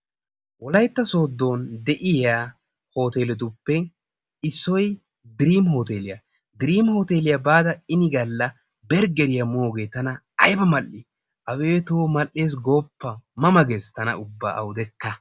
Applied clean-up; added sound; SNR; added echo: none; none; none; none.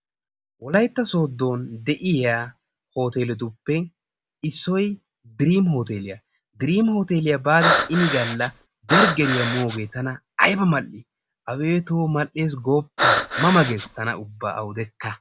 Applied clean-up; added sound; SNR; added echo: none; Breathing; -1 dB; none.